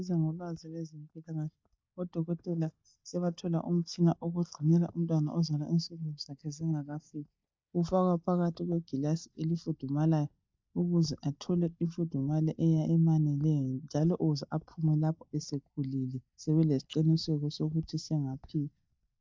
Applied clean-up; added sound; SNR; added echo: neural mask model DeepFilterNet 3.